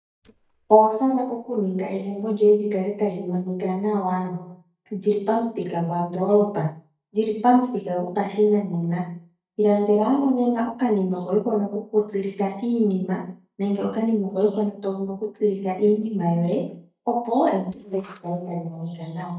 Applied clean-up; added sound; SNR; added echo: neural mask model DeepFilterNet 3.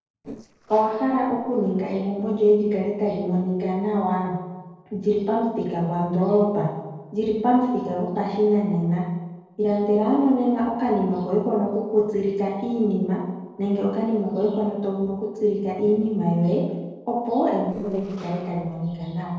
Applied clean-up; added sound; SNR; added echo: neural separator model SepFormer DNS4.